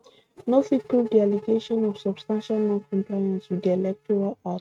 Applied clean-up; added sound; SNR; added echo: neural mask model RNNoise.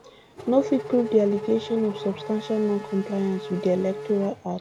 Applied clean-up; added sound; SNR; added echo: none; Race car, auto racing / Accelerating, revving, vroom; 11 dB; none.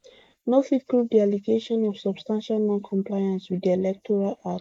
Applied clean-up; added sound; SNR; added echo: neural mask model Resemble Enhance denoiser.